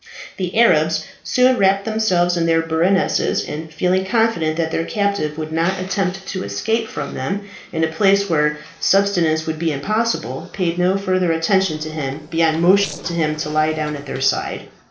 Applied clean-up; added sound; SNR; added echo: neural separator model SepFormer DNS4.